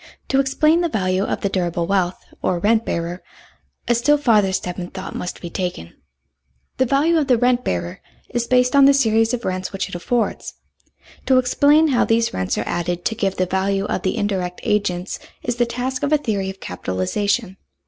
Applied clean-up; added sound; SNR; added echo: none; none; none; none.